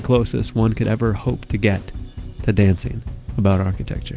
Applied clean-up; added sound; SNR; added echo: none; none; none; none.